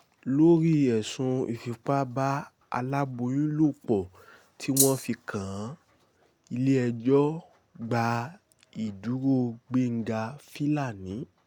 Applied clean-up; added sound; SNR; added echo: none; Rattle (instrument); -1 dB; none.